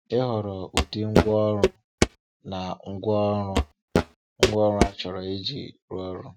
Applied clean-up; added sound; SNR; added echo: neural mask model RNNoise.